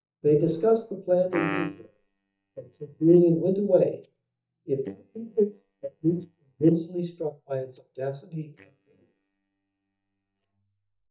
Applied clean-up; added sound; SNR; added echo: neural mask model DeepFilterNet 3.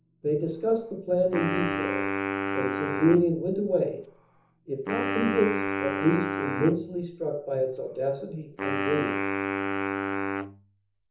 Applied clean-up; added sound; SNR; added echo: none; Wind instrument, woodwind instrument; 3 dB; reverberation time 0.6 s.